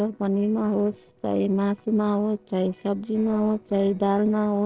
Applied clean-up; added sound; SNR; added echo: neural separator model SepFormer DNS4.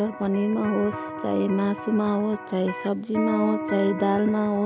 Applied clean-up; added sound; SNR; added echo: none; Electric guitar; 9 dB; none.